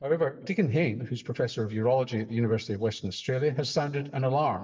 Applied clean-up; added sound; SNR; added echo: neural mask model DeepFilterNet 3.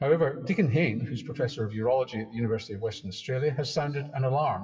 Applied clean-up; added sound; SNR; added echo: classical method WPE with log-MMSE.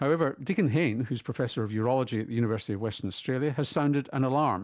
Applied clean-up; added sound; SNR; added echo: none; none; none; none.